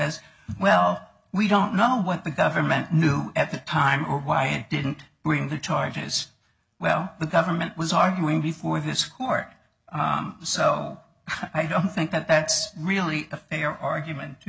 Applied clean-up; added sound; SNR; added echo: none; none; none; none.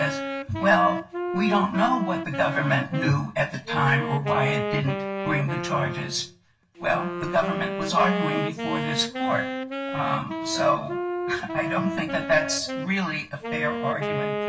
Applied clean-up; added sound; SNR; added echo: none; Wind instrument, woodwind instrument; 5 dB; reverberation time 0.2 s.